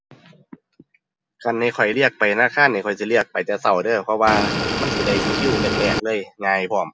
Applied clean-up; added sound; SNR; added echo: none; Motor vehicle (road) / Engine; 0 dB; none.